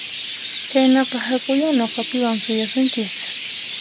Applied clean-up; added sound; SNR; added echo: none; Chirp, tweet + Breathing; 6 dB; none.